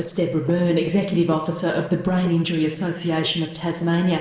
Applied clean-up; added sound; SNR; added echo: neural separator model SepFormer DNS4.